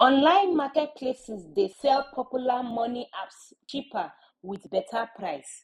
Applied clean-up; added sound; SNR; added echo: neural mask model Resemble Enhance denoiser.